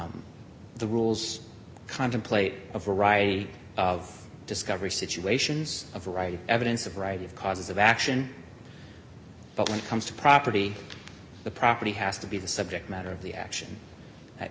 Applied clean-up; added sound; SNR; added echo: none; none; none; none.